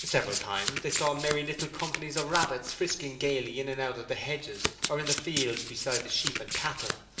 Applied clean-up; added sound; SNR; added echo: none; Domestic sounds, home sounds; 4 dB; reverberation time 2.1 s.